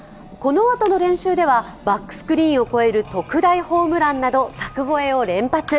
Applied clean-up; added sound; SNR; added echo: none; none; none; none.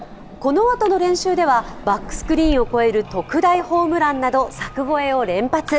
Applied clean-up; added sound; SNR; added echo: none; Waves, surf; 14 dB; none.